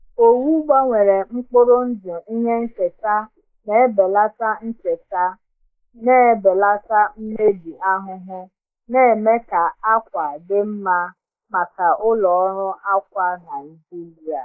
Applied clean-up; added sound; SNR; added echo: neural mask model Resemble Enhance denoiser.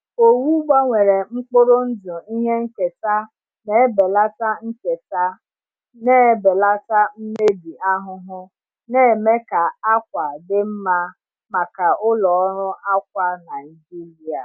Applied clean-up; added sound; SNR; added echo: none; none; none; none.